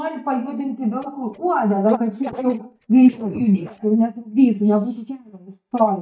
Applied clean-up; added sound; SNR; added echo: neural mask model DeepFilterNet 3.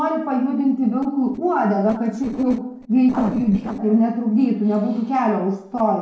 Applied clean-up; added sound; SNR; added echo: neural separator model SepFormer DNS4.